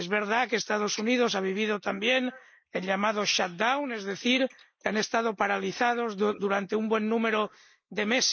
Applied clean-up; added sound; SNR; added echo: neural mask model Resemble Enhance denoiser.